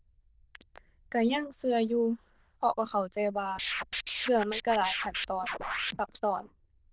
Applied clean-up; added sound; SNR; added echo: neural diffusion model UNIVERSE++.